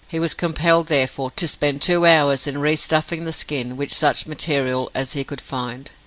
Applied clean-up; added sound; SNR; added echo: none; none; none; none.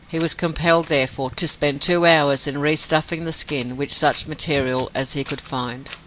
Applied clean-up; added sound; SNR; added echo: none; Wind; 20 dB; none.